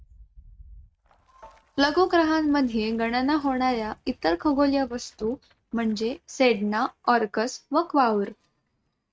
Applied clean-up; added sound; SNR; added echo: neural mask model RNNoise.